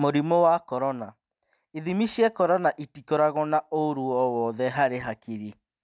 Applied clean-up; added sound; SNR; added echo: none; none; none; none.